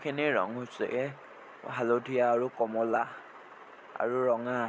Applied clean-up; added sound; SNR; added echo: none; none; none; none.